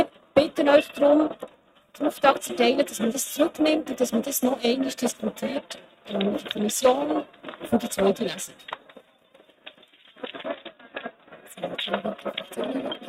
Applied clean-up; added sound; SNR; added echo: neural mask model RNNoise.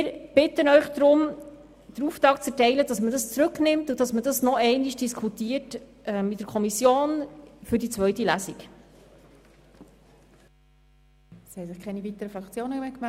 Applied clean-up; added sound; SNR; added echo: none; none; none; none.